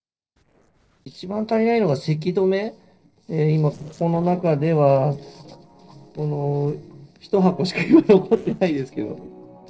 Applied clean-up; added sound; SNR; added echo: neural separator model SepFormer DNS4.